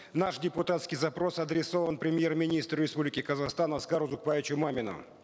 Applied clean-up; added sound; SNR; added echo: none; none; none; none.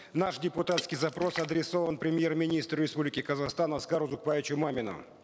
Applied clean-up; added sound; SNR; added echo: none; Water / Splash, splatter; 15 dB; none.